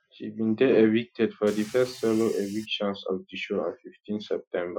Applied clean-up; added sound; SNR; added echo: classical method Wiener filter.